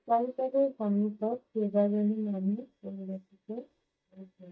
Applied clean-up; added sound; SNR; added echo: neural mask model DeepFilterNet 3.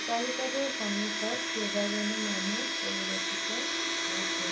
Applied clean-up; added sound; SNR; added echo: none; Domestic sounds, home sounds; -3 dB; reverberation time 0.3 s.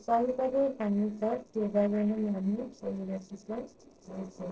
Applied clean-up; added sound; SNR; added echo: neural separator model SepFormer DNS4.